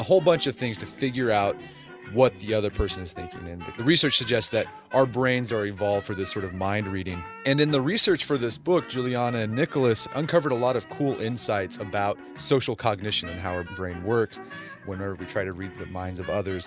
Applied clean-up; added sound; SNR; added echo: none; none; none; none.